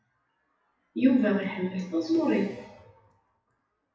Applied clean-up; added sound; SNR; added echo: classical method WPE with log-MMSE.